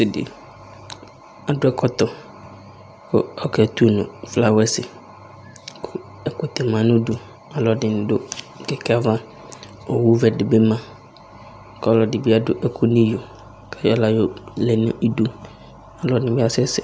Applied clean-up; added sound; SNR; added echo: none; none; none; none.